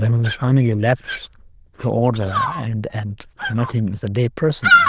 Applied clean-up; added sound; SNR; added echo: neural diffusion model UNIVERSE++.